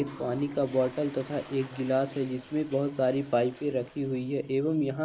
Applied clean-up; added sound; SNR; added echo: none; Toilet flush; 18 dB; none.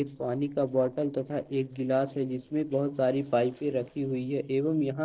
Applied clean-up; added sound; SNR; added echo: neural separator model SepFormer DNS4.